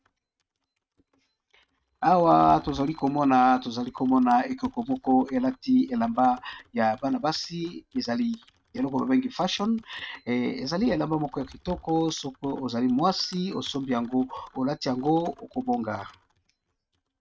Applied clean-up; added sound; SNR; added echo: neural mask model RNNoise.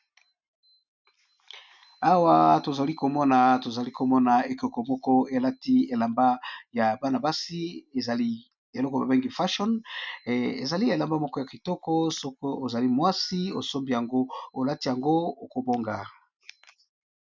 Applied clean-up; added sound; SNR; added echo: none; none; none; none.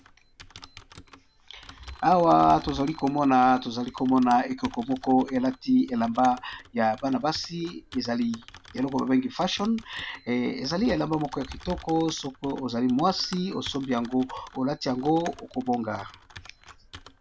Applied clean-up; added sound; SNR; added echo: none; Typing; 20 dB; none.